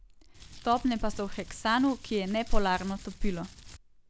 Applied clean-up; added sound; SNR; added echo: none; Crumpling, crinkling; 19 dB; none.